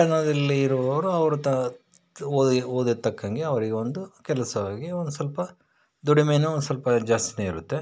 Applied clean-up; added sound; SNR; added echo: none; none; none; none.